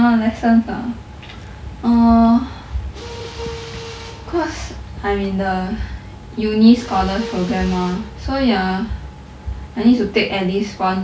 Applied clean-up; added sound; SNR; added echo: none; Mechanisms; 17 dB; none.